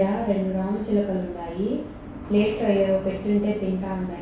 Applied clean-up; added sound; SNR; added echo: none; Subway, metro, underground / Train; 16 dB; reverberation time 0.6 s.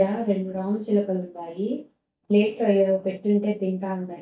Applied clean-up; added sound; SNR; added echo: neural mask model DeepFilterNet 3.